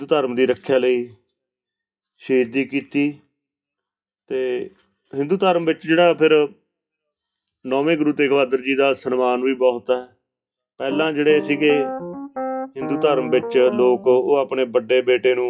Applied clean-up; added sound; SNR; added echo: classical method WPE with log-MMSE.